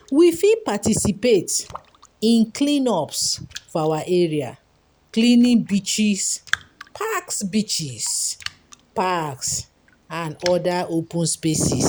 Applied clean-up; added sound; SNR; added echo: none; Raindrop; 19 dB; none.